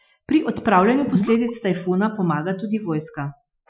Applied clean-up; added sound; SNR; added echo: classical method Wiener filter.